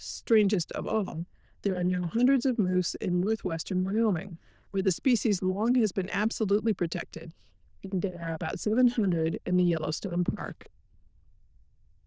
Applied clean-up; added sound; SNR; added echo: neural diffusion model UNIVERSE++.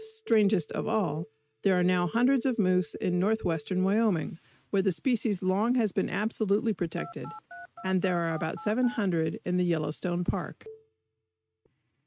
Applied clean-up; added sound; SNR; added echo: neural mask model RNNoise.